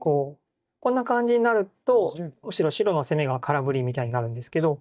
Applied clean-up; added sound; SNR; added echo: neural mask model DeepFilterNet 3.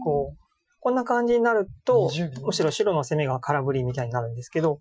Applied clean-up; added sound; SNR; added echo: classical method Wiener filter.